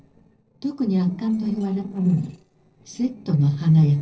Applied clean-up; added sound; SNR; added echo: neural separator model SepFormer DNS4.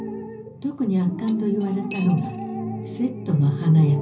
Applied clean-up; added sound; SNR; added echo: none; Cutlery, silverware; 20 dB; reverberation time 0.5 s.